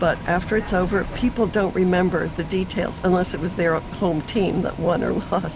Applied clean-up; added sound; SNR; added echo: none; Bus; 11 dB; none.